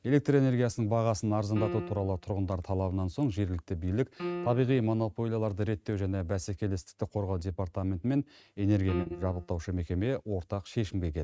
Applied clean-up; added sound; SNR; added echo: neural mask model RNNoise.